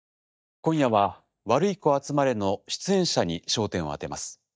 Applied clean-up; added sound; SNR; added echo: neural mask model DeepFilterNet 3.